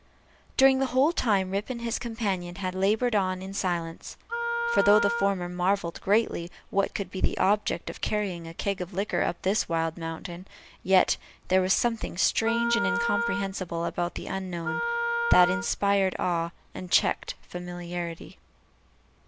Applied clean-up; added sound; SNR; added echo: none; Wind instrument, woodwind instrument; 4 dB; none.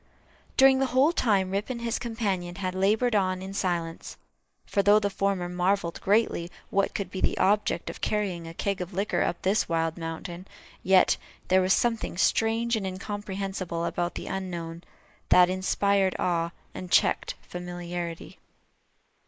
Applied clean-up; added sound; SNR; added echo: neural mask model Resemble Enhance denoiser.